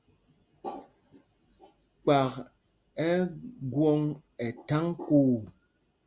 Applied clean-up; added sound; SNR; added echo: none; none; none; none.